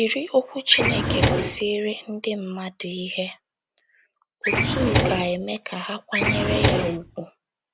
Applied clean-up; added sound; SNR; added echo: none; Drawer open or close; -4 dB; none.